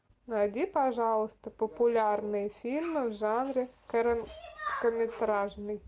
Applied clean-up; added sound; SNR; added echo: none; none; none; none.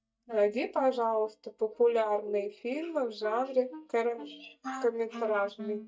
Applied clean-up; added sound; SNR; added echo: neural mask model DeepFilterNet 3.